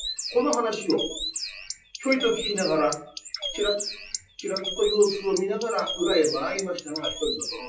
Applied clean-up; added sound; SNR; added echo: classical method WPE with log-MMSE.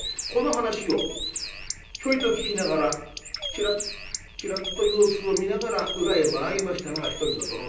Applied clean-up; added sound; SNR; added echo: none; Bird; 7 dB; reverberation time 0.6 s.